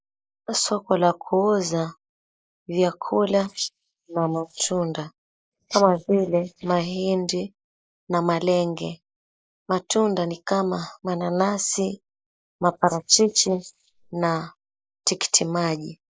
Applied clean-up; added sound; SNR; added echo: neural mask model Resemble Enhance denoiser.